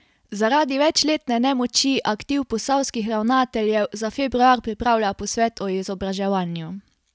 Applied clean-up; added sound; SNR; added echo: none; none; none; none.